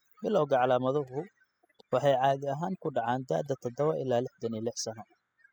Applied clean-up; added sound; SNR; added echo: classical method spectral subtraction.